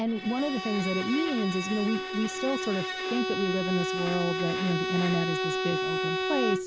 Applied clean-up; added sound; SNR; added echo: none; Bowed string instrument; 1 dB; none.